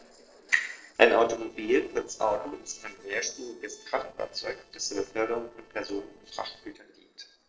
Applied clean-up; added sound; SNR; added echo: neural separator model SepFormer DNS4.